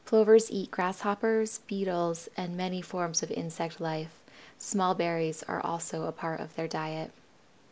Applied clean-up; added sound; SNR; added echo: none; none; none; none.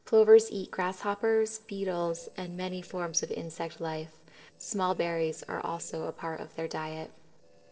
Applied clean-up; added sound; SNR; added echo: neural separator model SepFormer DNS4.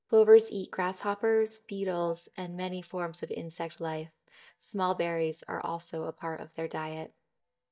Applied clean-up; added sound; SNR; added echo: neural mask model DeepFilterNet 3.